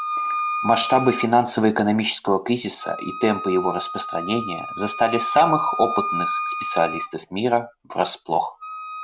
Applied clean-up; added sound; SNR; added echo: none; Wind instrument, woodwind instrument; 7 dB; none.